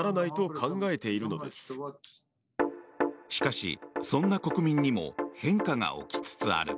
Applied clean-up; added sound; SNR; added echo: none; none; none; none.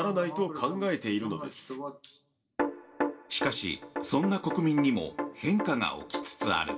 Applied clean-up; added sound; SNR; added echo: none; none; none; reverberation time 0.3 s.